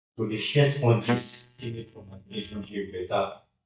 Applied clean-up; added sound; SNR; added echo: neural mask model DeepFilterNet 3.